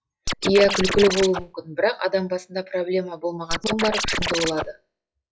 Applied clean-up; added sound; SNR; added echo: classical method log-MMSE.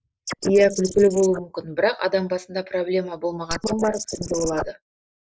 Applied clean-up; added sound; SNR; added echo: neural mask model Resemble Enhance denoiser.